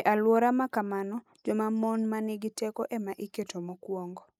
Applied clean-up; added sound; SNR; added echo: neural mask model Resemble Enhance denoiser.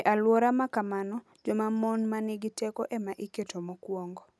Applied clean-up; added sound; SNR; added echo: none; none; none; none.